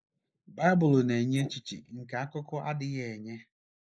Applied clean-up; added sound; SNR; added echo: neural mask model Resemble Enhance denoiser.